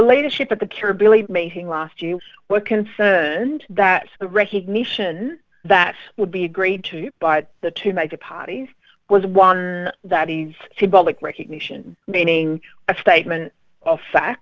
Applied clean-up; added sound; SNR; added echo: none; none; none; none.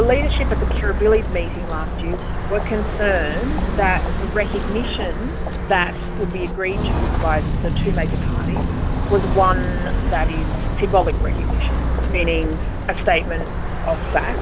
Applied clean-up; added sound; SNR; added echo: none; Walk, footsteps; -2 dB; none.